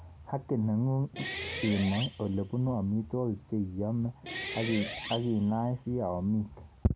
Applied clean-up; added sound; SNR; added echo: none; Guitar; 10 dB; none.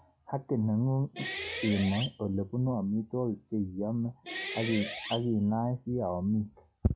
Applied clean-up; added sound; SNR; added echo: classical method log-MMSE.